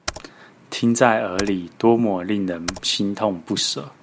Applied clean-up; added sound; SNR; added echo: none; Computer keyboard; 16 dB; none.